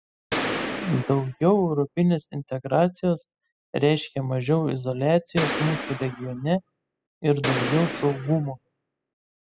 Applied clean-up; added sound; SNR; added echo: classical method spectral subtraction.